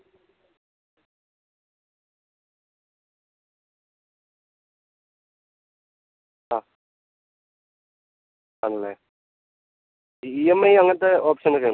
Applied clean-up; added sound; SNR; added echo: none; none; none; none.